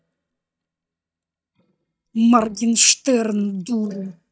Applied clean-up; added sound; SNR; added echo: neural mask model DeepFilterNet 3.